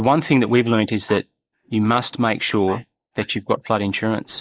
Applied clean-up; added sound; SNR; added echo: neural mask model Resemble Enhance denoiser.